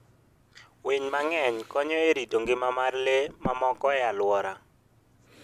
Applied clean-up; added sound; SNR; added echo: none; Breathing; 18 dB; none.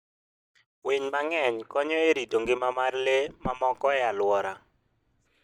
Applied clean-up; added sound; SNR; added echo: neural mask model DeepFilterNet 3.